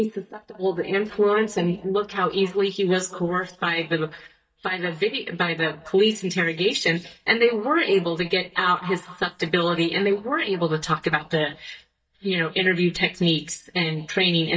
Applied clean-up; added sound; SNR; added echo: neural mask model DeepFilterNet 3.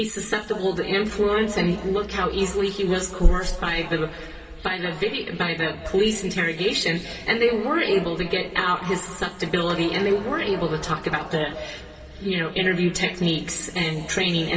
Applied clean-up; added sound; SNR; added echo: none; Sliding door; 17 dB; reverberation time 2.3 s.